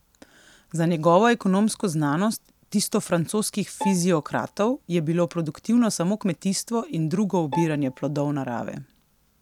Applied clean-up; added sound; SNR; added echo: none; Bowed string instrument; 13 dB; none.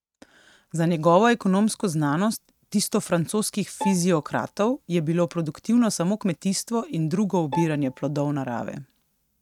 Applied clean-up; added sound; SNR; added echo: neural mask model RNNoise.